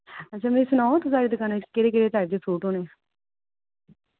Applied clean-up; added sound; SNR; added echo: none; none; none; none.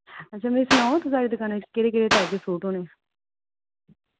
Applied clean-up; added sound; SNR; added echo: none; Clapping; -1 dB; none.